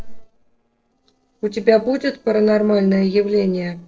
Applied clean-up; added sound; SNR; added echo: neural separator model SepFormer DNS4.